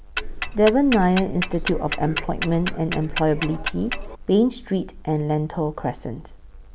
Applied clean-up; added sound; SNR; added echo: none; Tick-tock; 5 dB; none.